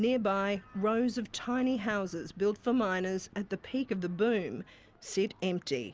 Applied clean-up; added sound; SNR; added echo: none; none; none; none.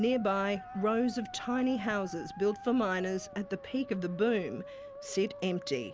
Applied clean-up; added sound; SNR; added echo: none; Musical instrument; 15 dB; none.